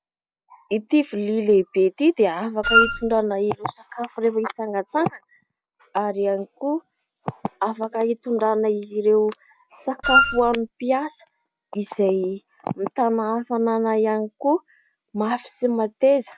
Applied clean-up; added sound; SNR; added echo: none; Wind instrument, woodwind instrument; -3 dB; none.